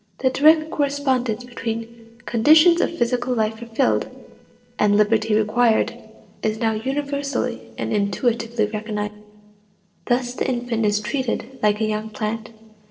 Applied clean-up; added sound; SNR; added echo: neural separator model SepFormer DNS4.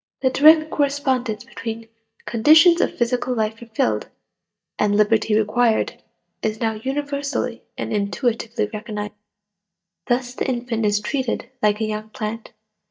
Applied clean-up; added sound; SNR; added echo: neural mask model DeepFilterNet 3.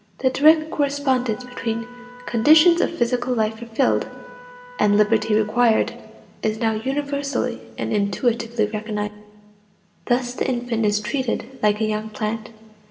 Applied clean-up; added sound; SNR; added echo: none; Trumpet; 20 dB; reverberation time 0.9 s.